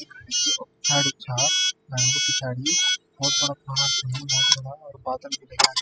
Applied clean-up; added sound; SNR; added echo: classical method spectral subtraction.